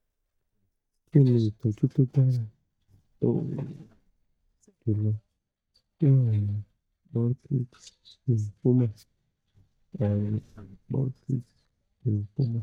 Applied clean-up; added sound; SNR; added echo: neural mask model DeepFilterNet 3.